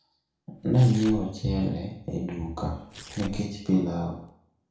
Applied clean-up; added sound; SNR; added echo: none; Tearing; 18 dB; reverberation time 0.5 s.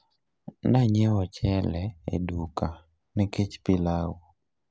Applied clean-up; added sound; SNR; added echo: none; none; none; none.